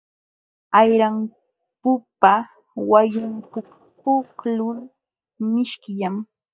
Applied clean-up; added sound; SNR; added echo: neural mask model DeepFilterNet 3.